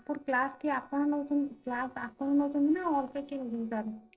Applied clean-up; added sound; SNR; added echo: neural separator model SepFormer DNS4.